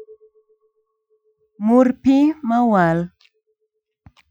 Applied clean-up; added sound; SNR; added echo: classical method Wiener filter.